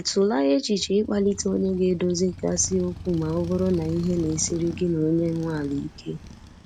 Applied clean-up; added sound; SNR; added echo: none; Motorcycle; 14 dB; none.